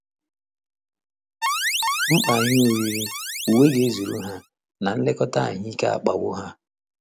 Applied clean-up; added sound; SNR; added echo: none; Alarm; 3 dB; none.